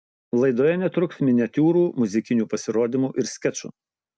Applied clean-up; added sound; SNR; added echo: none; none; none; none.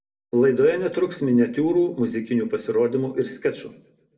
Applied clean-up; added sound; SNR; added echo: none; none; none; reverberation time 0.5 s.